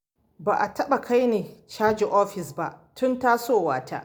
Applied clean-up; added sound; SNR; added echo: none; none; none; none.